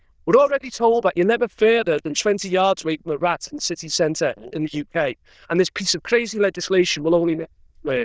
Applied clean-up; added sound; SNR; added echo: neural diffusion model UNIVERSE++.